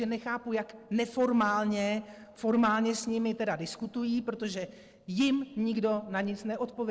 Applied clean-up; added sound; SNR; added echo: neural separator model SepFormer DNS4.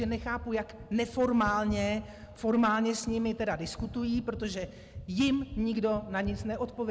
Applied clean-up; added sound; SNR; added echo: none; Gunshot, gunfire; 13 dB; none.